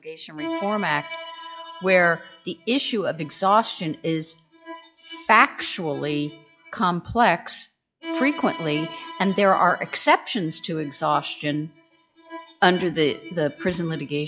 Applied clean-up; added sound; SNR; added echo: classical method log-MMSE.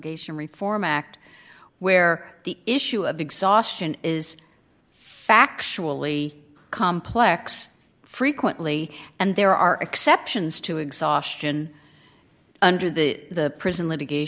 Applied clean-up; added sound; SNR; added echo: none; none; none; none.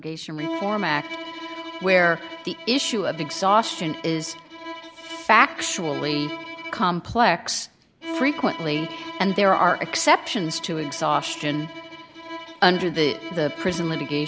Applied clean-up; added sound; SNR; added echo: none; Bowed string instrument; 12 dB; none.